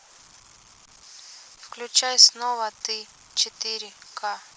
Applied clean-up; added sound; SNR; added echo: none; none; none; none.